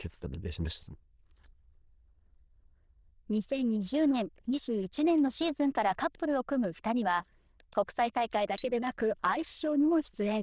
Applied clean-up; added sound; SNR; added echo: neural diffusion model UNIVERSE++.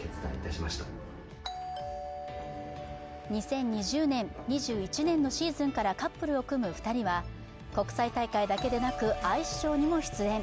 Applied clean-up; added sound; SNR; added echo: none; Doorbell; 13 dB; none.